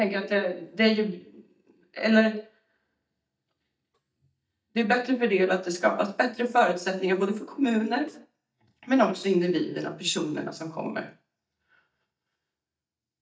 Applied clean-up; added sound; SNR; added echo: neural mask model DeepFilterNet 3.